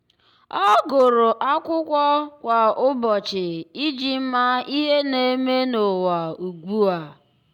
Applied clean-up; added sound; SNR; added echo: none; none; none; none.